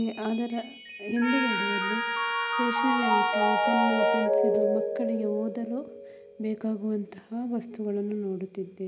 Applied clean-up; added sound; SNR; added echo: none; Trumpet + Mallet percussion; -2 dB; none.